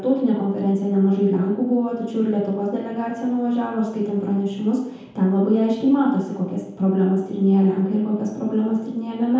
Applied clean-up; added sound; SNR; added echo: none; none; none; reverberation time 0.8 s.